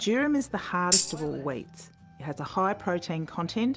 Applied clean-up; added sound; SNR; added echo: none; Tambourine; -2 dB; none.